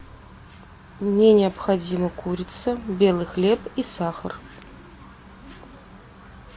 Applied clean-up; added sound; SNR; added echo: none; none; none; none.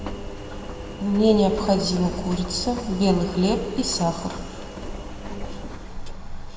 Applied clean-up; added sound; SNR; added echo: none; Engine; 8 dB; reverberation time 2.0 s.